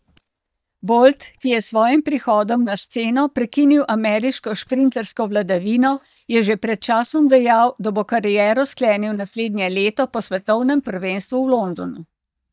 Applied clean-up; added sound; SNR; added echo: neural mask model DeepFilterNet 3.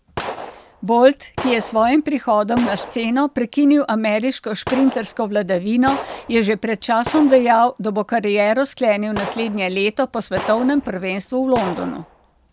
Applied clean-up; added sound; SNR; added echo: none; Gunshot, gunfire; 14 dB; none.